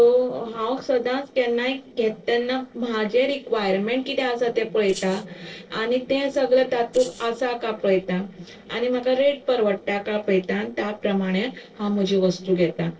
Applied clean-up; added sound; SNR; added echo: neural separator model SepFormer DNS4.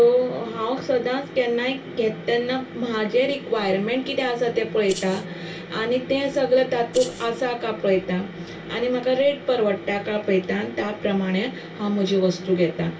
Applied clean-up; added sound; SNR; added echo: none; Rattle (instrument); 13 dB; reverberation time 0.2 s.